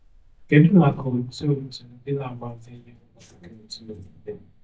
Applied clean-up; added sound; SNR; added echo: neural mask model DeepFilterNet 3.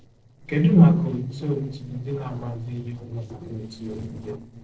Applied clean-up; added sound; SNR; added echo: neural separator model SepFormer DNS4.